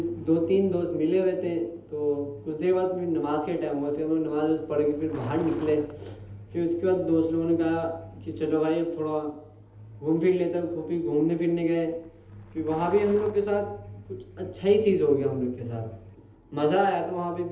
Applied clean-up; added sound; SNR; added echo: none; Truck; 19 dB; reverberation time 0.8 s.